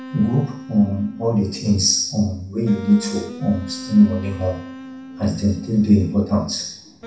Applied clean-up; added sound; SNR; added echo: none; Wind instrument, woodwind instrument; 16 dB; reverberation time 0.6 s.